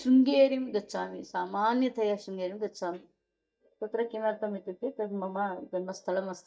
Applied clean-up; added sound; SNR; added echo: neural mask model DeepFilterNet 3.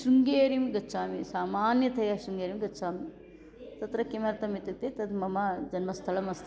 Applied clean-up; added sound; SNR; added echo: none; none; none; none.